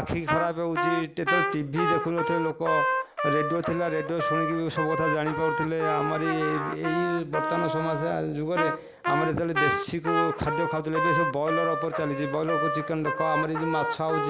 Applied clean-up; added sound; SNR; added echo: none; Trumpet; 1 dB; none.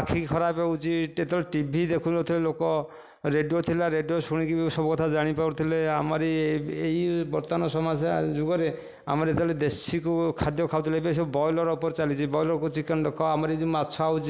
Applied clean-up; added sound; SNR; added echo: none; none; none; none.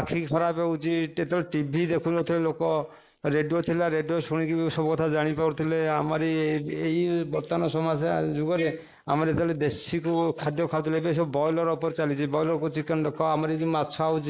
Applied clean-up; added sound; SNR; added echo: neural mask model Resemble Enhance denoiser.